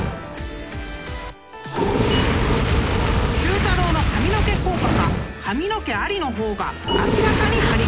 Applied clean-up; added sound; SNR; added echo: none; Fire; -4 dB; none.